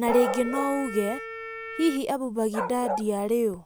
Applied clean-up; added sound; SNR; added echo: none; Bark + Wind instrument, woodwind instrument; 8 dB; none.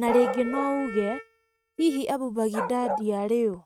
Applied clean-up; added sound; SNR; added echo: neural mask model RNNoise.